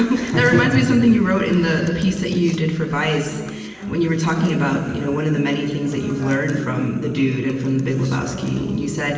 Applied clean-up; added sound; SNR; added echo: none; Acoustic guitar; 13 dB; reverberation time 1.3 s.